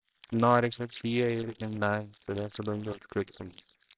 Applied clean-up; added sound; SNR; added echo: neural separator model SepFormer WHAMR!.